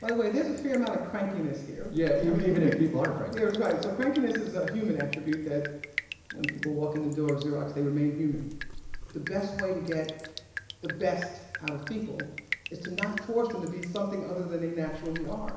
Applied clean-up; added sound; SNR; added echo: none; Drip; 11 dB; reverberation time 1.0 s.